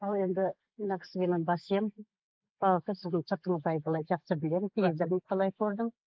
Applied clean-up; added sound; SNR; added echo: neural mask model Resemble Enhance denoiser.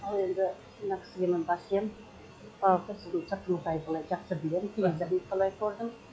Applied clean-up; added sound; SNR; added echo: classical method log-MMSE.